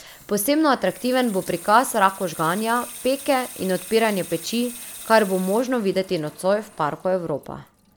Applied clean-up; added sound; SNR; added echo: none; Sink (filling or washing) / Water tap, faucet; 17 dB; none.